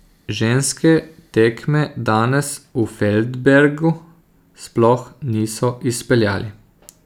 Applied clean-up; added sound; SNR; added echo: none; none; none; none.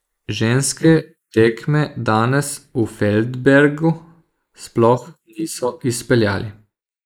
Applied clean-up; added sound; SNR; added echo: neural mask model Resemble Enhance denoiser.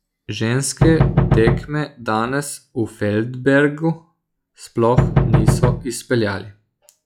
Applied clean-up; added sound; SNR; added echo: classical method log-MMSE.